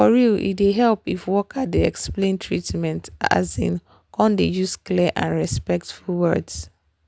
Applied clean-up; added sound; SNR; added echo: none; none; none; none.